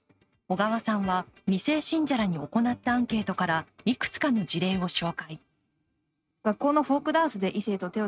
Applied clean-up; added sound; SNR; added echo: neural mask model RNNoise.